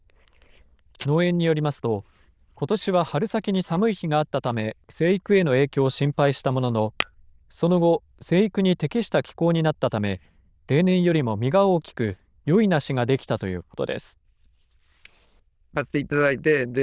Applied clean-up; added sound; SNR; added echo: neural diffusion model UNIVERSE++.